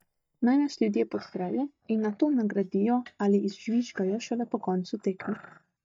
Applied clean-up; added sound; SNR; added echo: neural mask model DeepFilterNet 3.